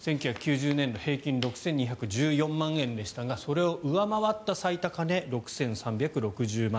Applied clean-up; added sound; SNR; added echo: none; none; none; none.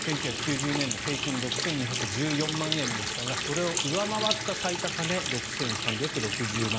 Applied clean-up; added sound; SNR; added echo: none; Water tap, faucet; 0 dB; none.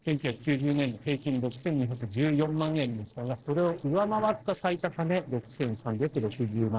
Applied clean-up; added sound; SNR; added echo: neural separator model SepFormer DNS4.